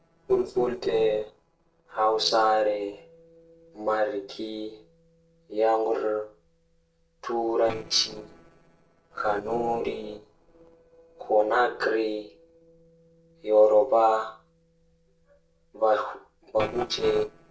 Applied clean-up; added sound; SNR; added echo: neural separator model SepFormer DNS4.